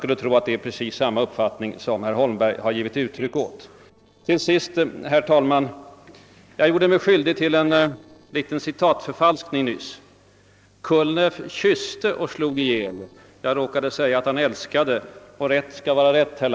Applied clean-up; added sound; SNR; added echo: neural separator model SepFormer DNS4.